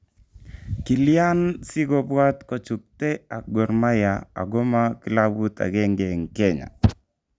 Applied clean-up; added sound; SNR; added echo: none; none; none; none.